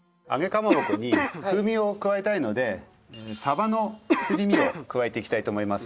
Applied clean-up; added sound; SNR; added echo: none; Cough; 0 dB; none.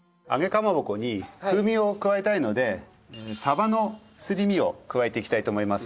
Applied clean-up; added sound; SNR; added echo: none; none; none; none.